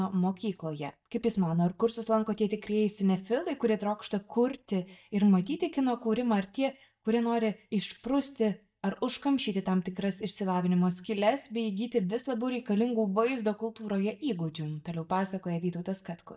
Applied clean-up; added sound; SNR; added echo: neural mask model DeepFilterNet 3.